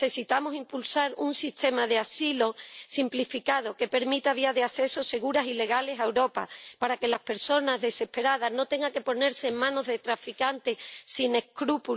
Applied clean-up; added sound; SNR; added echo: none; none; none; none.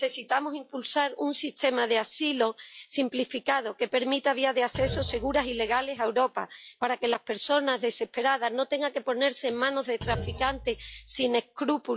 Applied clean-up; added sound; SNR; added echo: classical method log-MMSE.